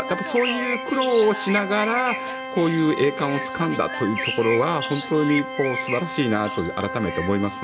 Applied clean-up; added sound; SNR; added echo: none; Organ + Bird; 7 dB; none.